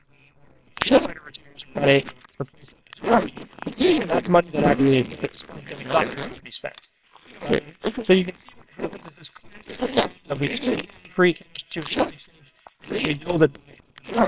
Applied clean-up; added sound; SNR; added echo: neural separator model SepFormer WHAMR!.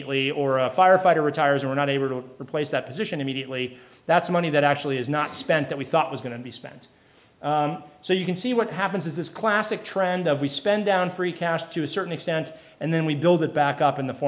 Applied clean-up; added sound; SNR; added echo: none; none; none; none.